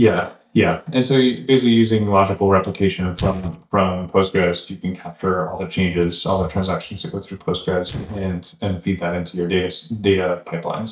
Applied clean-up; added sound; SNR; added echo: neural mask model DeepFilterNet 3.